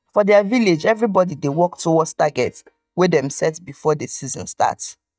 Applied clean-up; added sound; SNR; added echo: neural mask model DeepFilterNet 3.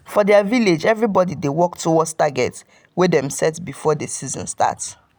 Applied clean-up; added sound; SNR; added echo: none; none; none; none.